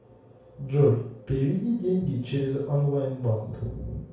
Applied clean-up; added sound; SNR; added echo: none; none; none; reverberation time 0.6 s.